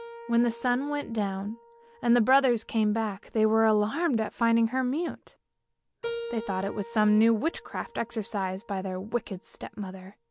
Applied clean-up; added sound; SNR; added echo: none; Keyboard (musical); 17 dB; none.